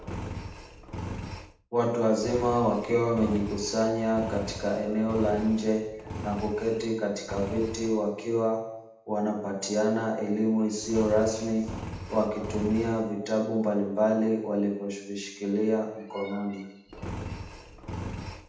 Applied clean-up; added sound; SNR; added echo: none; Engine; 12 dB; reverberation time 0.8 s.